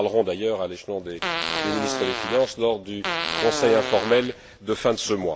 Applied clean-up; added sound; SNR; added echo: none; Fart; 4 dB; none.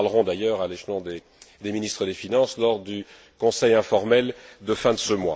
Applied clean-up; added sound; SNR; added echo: none; none; none; none.